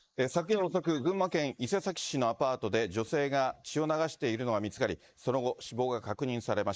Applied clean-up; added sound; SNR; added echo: neural mask model Resemble Enhance denoiser.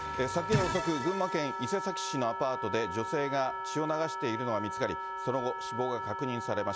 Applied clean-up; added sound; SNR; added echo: none; Wind instrument, woodwind instrument; 4 dB; none.